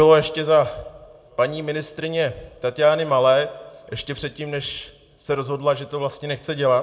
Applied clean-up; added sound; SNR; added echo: none; none; none; reverberation time 0.6 s.